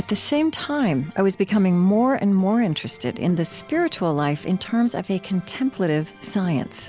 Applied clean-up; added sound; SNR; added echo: none; none; none; none.